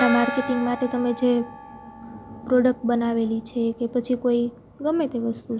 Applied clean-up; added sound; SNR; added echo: none; Gong; 11 dB; none.